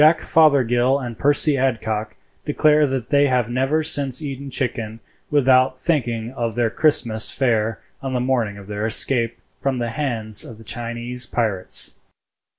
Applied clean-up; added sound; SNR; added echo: none; none; none; none.